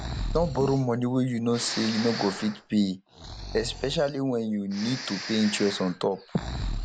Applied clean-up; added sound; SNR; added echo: none; Breathing; 9 dB; none.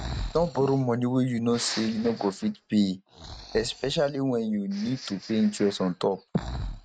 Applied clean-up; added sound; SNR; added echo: neural mask model RNNoise.